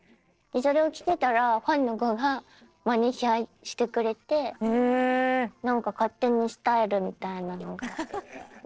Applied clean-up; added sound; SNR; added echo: neural separator model SepFormer DNS4.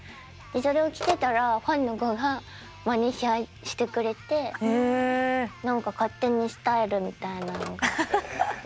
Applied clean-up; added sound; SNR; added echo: none; Telephone; 17 dB; none.